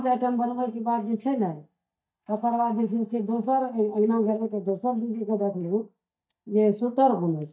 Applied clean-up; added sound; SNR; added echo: neural mask model DeepFilterNet 3.